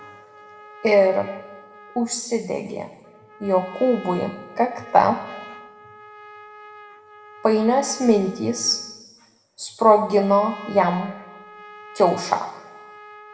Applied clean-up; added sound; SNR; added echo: none; Trumpet; 20 dB; reverberation time 1.0 s.